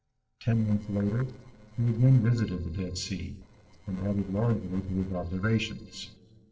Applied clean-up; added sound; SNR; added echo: neural separator model SepFormer DNS4.